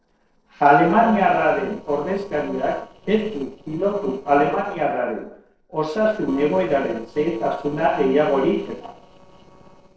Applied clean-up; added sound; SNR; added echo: neural separator model SepFormer DNS4.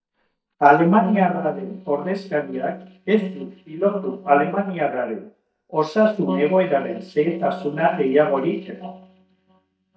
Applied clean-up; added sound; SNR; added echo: neural mask model DeepFilterNet 3.